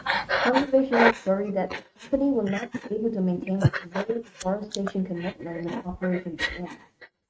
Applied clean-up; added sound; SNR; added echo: neural mask model RNNoise.